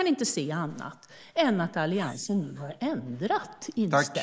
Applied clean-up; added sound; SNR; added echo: neural mask model Resemble Enhance denoiser.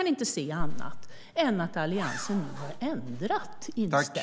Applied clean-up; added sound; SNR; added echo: none; Zipper (clothing); 1 dB; none.